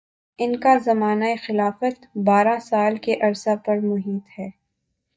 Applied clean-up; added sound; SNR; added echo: neural mask model DeepFilterNet 3.